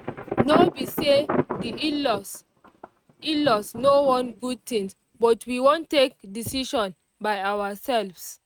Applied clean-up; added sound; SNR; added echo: neural mask model RNNoise.